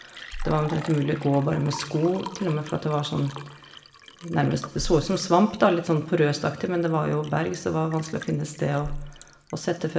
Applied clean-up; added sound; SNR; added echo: none; Liquid; 14 dB; reverberation time 0.7 s.